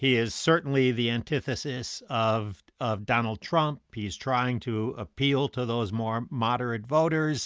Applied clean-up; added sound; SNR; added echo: none; none; none; none.